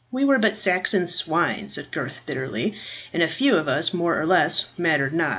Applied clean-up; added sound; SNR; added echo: none; none; none; none.